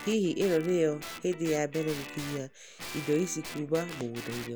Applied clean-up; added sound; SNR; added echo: none; Guitar; 12 dB; none.